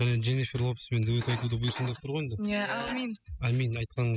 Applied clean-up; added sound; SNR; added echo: classical method spectral subtraction.